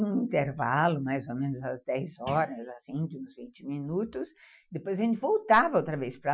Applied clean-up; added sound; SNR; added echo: classical method Wiener filter.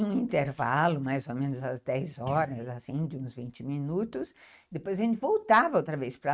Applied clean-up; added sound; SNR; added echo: neural mask model RNNoise.